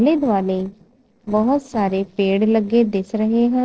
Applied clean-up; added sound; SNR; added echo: neural separator model SepFormer DNS4.